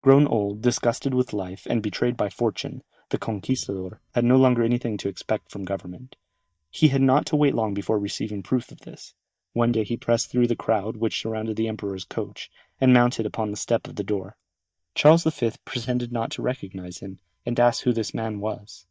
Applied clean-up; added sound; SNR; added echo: neural mask model DeepFilterNet 3.